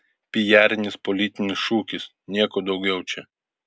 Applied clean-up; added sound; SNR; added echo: none; none; none; none.